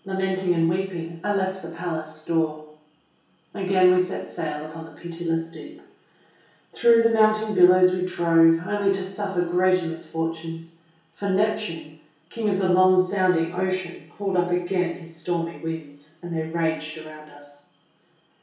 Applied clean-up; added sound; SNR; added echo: none; none; none; reverberation time 0.6 s.